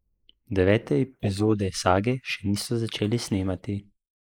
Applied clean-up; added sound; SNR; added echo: neural mask model Resemble Enhance denoiser.